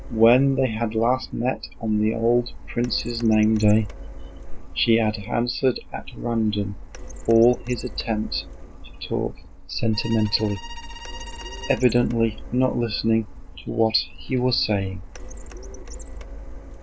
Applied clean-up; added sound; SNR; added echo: none; Printer + Bowed string instrument; 12 dB; none.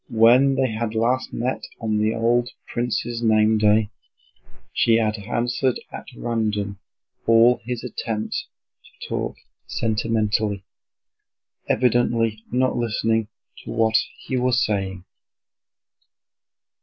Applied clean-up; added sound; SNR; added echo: none; none; none; none.